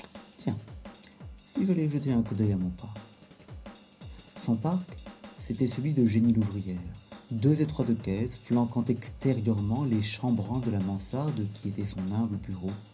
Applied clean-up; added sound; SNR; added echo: none; Drum / Drum kit; 18 dB; reverberation time 0.5 s.